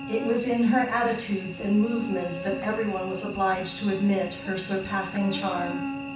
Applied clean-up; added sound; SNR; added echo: none; Cricket / Buzz; 10 dB; reverberation time 0.6 s.